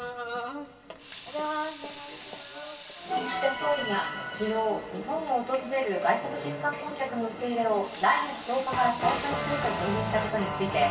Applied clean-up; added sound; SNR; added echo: none; Sink (filling or washing) / Water tap, faucet; 19 dB; reverberation time 2.1 s.